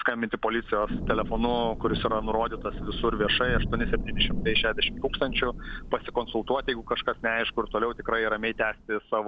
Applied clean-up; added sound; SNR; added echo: none; Thunder / Rain; 5 dB; none.